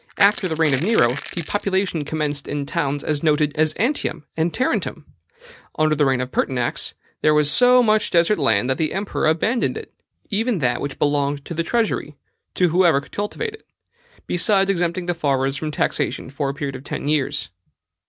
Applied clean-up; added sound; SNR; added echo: none; Crushing; 13 dB; none.